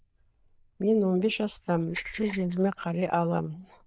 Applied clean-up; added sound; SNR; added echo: neural diffusion model UNIVERSE++.